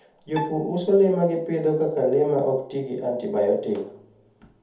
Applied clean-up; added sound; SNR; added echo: none; Bowed string instrument; 15 dB; reverberation time 0.6 s.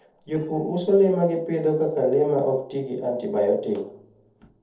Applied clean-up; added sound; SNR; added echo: neural separator model SepFormer DNS4.